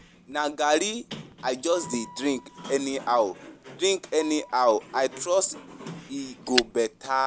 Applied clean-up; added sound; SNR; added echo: none; Fire + Sliding door; 13 dB; none.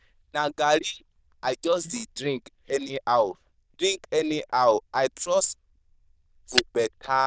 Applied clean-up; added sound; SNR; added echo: neural diffusion model UNIVERSE++.